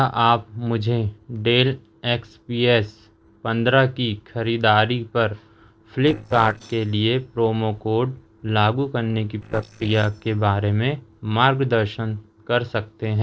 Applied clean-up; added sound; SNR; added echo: neural separator model SepFormer DNS4.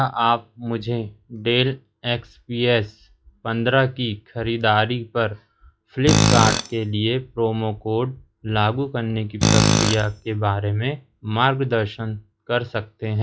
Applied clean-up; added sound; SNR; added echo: classical method log-MMSE.